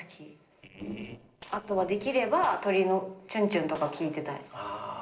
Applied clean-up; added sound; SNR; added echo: neural separator model SepFormer DNS4.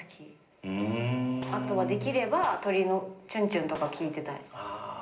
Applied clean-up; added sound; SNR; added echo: none; Gunshot, gunfire; 17 dB; reverberation time 0.5 s.